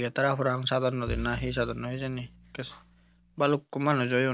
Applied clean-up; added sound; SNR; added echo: none; Bowed string instrument; 12 dB; none.